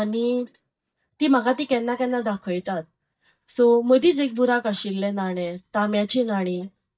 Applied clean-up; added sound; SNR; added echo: neural mask model DeepFilterNet 3.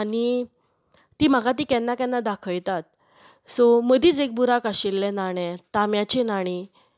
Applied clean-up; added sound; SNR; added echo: none; none; none; none.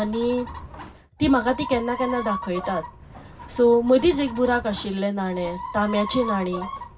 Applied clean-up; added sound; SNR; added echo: none; Chicken, rooster; 12 dB; reverberation time 0.4 s.